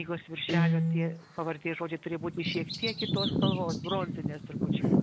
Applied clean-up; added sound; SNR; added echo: none; Bird vocalization, bird call, bird song + Guitar; -4 dB; none.